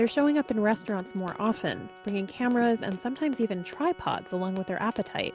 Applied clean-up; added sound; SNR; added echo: none; Organ + Run; 18 dB; none.